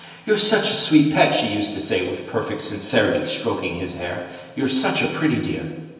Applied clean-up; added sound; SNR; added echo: none; none; none; reverberation time 1.0 s.